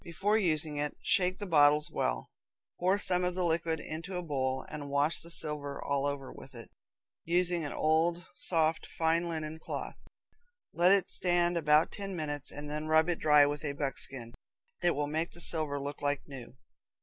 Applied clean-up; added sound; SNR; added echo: none; none; none; none.